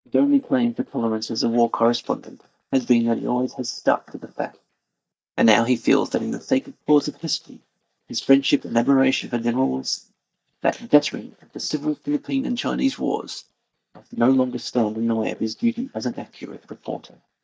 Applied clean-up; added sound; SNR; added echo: neural mask model DeepFilterNet 3.